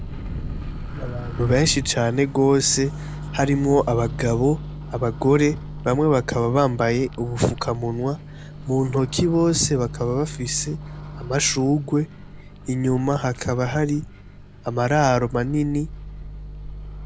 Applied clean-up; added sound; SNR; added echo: none; Microwave oven; 11 dB; none.